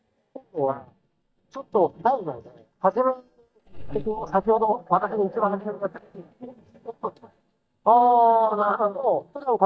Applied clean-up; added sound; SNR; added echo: neural mask model DeepFilterNet 3.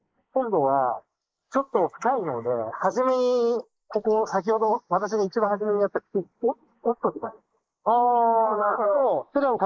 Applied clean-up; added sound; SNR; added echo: neural mask model Resemble Enhance denoiser.